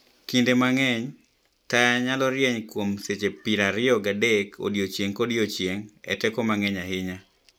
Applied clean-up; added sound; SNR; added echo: none; none; none; none.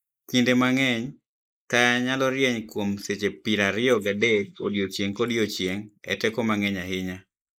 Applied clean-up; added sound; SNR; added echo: neural mask model Resemble Enhance denoiser.